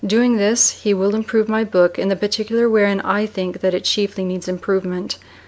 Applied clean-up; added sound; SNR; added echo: none; none; none; none.